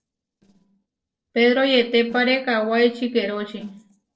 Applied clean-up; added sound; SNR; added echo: neural separator model SepFormer DNS4.